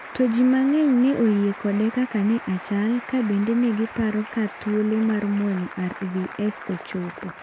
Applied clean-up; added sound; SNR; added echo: none; Applause; 16 dB; none.